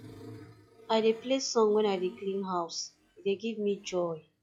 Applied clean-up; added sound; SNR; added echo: classical method log-MMSE.